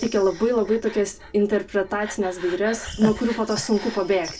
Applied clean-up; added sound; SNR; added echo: none; Breathing; 15 dB; reverberation time 0.2 s.